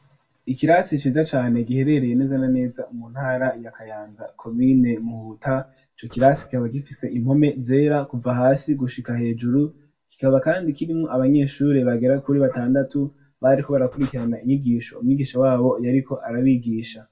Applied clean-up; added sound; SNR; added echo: none; Breathing; 18 dB; reverberation time 0.2 s.